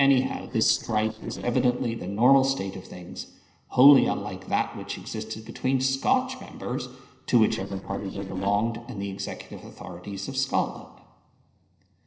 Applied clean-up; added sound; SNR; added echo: neural separator model SepFormer DNS4.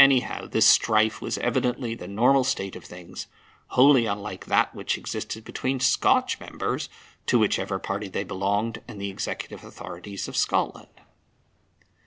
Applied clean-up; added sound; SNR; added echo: none; none; none; none.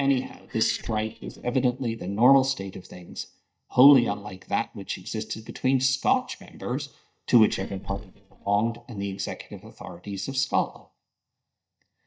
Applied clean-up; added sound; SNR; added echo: neural mask model DeepFilterNet 3.